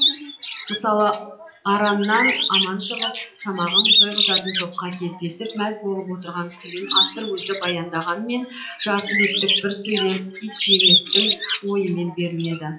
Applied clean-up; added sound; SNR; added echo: classical method WPE with log-MMSE.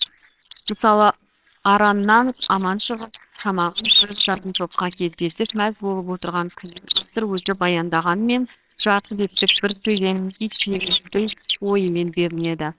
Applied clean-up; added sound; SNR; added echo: neural separator model SepFormer WHAMR!.